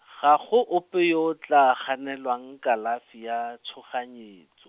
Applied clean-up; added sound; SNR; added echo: none; none; none; none.